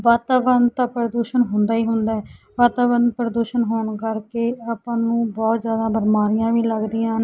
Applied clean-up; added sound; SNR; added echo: none; none; none; none.